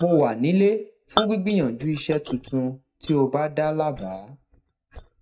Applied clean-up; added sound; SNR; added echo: neural mask model DeepFilterNet 3.